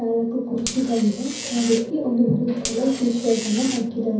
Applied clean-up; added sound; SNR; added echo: none; Buzz; 10 dB; reverberation time 0.6 s.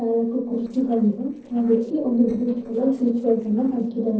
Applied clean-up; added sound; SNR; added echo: neural separator model SepFormer DNS4.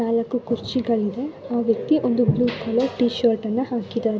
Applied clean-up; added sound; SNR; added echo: none; none; none; none.